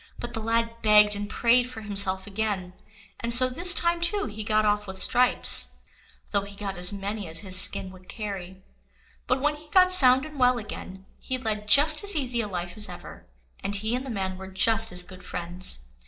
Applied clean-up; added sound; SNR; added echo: neural separator model SepFormer DNS4.